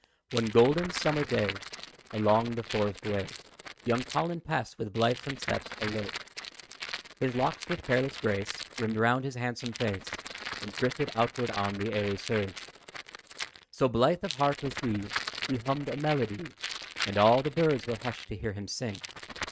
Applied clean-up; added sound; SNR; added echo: neural mask model RNNoise.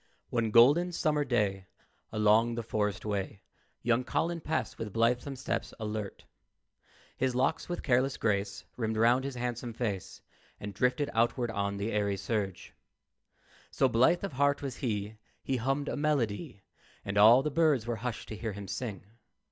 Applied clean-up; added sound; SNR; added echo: none; none; none; none.